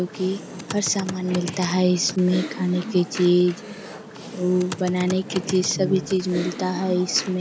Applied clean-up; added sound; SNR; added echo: none; Computer keyboard + Brass instrument; 10 dB; none.